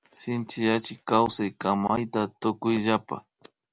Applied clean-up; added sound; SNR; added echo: none; none; none; none.